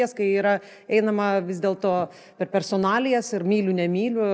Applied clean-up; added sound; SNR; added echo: none; none; none; none.